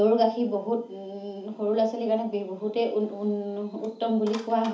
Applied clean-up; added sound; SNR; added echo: none; none; none; reverberation time 0.4 s.